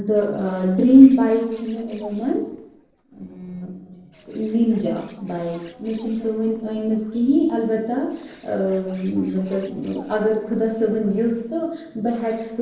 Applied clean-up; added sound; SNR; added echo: neural separator model SepFormer DNS4.